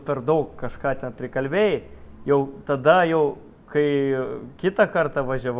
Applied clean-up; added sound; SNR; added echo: none; none; none; none.